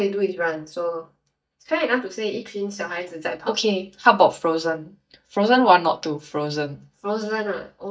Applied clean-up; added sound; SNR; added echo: neural mask model DeepFilterNet 3.